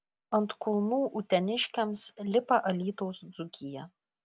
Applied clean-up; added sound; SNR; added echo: none; none; none; none.